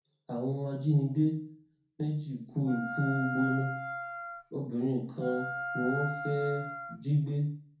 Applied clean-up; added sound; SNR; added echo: none; Wind instrument, woodwind instrument; 6 dB; reverberation time 0.5 s.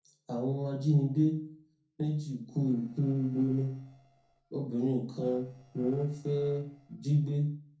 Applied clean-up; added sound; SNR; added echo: neural separator model SepFormer DNS4.